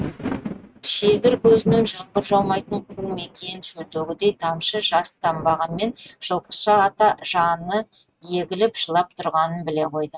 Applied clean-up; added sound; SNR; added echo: neural mask model RNNoise.